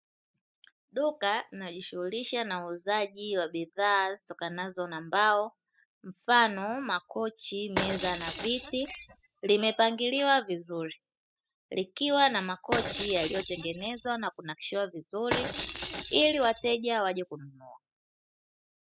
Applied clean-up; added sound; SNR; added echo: classical method spectral subtraction.